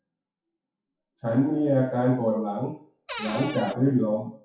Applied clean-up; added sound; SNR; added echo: classical method WPE with log-MMSE.